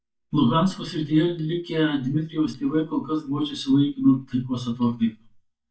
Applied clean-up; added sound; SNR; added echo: neural mask model DeepFilterNet 3.